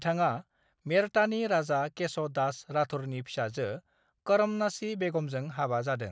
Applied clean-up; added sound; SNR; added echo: none; none; none; none.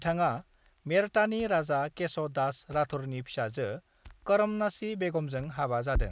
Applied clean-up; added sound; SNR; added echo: none; Crackle; 12 dB; none.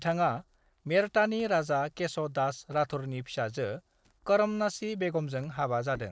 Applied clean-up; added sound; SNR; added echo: neural separator model SepFormer DNS4.